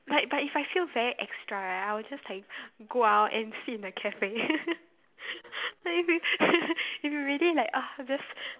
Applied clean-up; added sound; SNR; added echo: none; none; none; none.